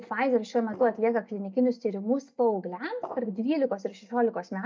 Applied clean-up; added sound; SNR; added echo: neural mask model DeepFilterNet 3.